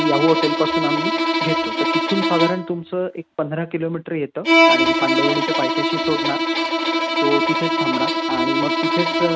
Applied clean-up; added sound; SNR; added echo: none; Bowed string instrument; -4 dB; none.